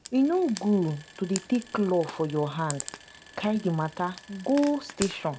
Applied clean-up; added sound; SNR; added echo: none; Frying (food); 15 dB; none.